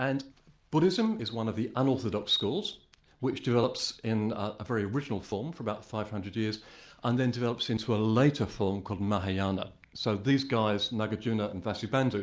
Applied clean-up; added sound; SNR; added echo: none; none; none; none.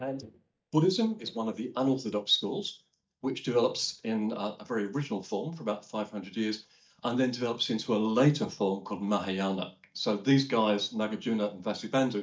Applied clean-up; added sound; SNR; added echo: neural mask model DeepFilterNet 3.